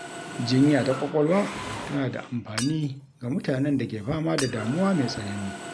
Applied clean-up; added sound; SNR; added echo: none; Shatter / Hammer + Mechanisms; 11 dB; none.